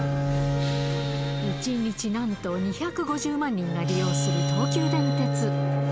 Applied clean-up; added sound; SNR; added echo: none; Bowed string instrument; -2 dB; none.